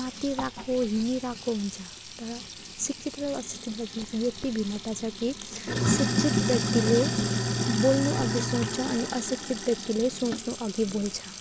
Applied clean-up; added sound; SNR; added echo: none; Sink (filling or washing); 2 dB; none.